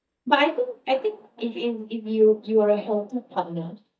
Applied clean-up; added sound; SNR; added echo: neural mask model DeepFilterNet 3.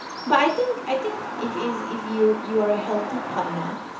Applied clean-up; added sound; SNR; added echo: none; Bird vocalization, bird call, bird song; 7 dB; reverberation time 0.7 s.